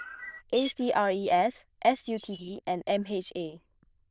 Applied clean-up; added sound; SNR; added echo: neural diffusion model UNIVERSE++.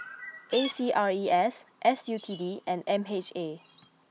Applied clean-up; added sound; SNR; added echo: none; Chirp, tweet; 16 dB; none.